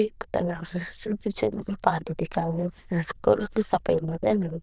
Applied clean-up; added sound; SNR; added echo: neural diffusion model UNIVERSE++.